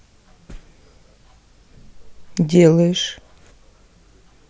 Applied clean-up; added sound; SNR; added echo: none; none; none; none.